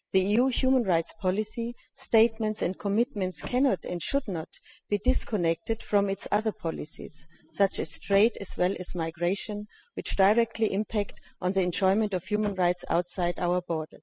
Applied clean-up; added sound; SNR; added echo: classical method spectral subtraction.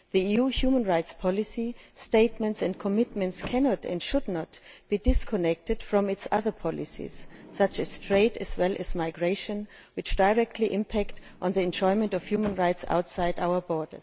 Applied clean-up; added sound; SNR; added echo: none; Sliding door; 19 dB; none.